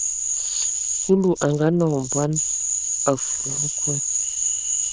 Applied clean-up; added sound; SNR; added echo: neural diffusion model UNIVERSE++.